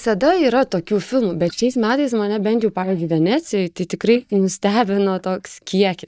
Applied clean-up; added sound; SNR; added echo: neural mask model DeepFilterNet 3.